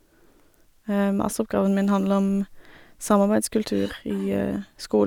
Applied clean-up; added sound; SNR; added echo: none; Cough; 19 dB; none.